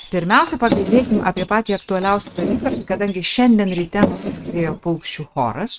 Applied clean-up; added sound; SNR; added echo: neural mask model RNNoise.